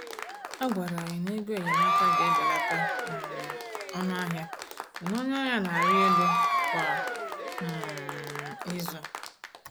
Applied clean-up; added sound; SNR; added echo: none; Applause / Crowd / Cheering; -4 dB; none.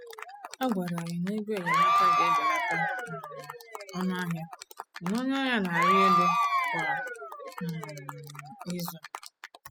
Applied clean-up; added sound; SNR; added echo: classical method spectral subtraction.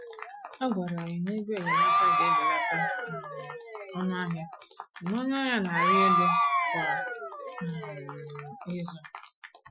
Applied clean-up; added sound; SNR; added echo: classical method Wiener filter.